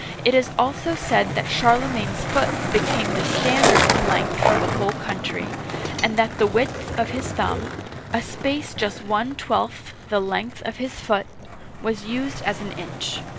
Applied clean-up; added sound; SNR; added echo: none; Skateboard; 2 dB; none.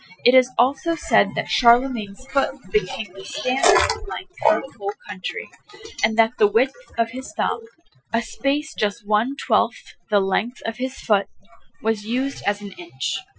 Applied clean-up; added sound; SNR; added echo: classical method Wiener filter.